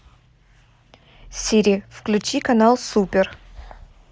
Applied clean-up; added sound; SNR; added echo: none; none; none; none.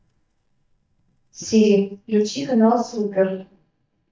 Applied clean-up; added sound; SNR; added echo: neural mask model DeepFilterNet 3.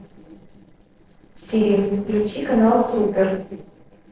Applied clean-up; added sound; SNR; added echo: neural separator model SepFormer DNS4.